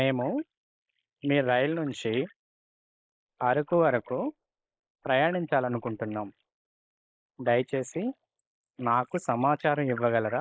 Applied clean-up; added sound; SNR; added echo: neural mask model Resemble Enhance denoiser.